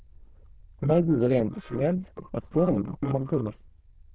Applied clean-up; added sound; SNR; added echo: neural diffusion model UNIVERSE++.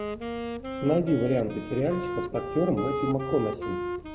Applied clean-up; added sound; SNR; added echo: none; Wind instrument, woodwind instrument; 5 dB; none.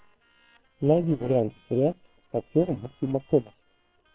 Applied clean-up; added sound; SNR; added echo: neural separator model SepFormer WHAM!.